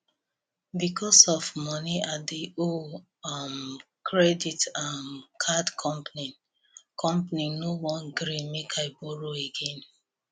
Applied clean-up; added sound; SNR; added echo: none; none; none; none.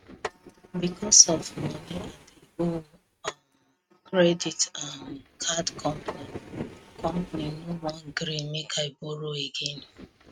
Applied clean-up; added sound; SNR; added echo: neural mask model RNNoise.